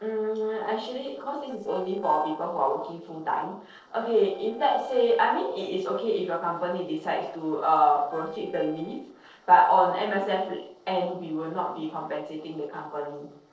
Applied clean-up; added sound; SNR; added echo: neural separator model SepFormer DNS4.